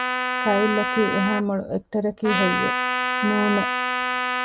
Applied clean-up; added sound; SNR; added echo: none; Trumpet; 0 dB; none.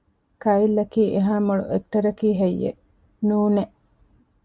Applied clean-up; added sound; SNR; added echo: none; none; none; none.